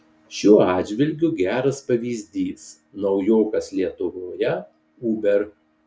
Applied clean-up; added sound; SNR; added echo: none; none; none; none.